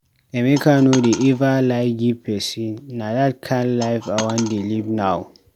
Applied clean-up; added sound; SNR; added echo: none; Coin (dropping); 13 dB; none.